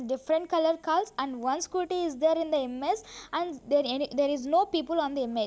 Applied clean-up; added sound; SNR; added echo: none; none; none; none.